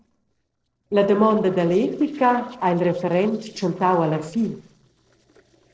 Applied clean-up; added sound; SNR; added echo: neural separator model SepFormer DNS4.